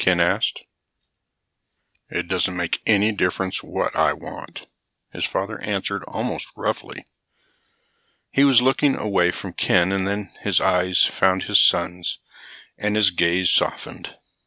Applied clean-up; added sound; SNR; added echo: none; none; none; none.